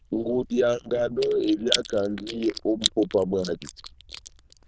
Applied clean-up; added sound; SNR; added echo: neural diffusion model UNIVERSE++.